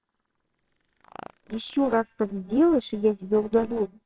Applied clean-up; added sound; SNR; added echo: neural separator model SepFormer WHAMR!.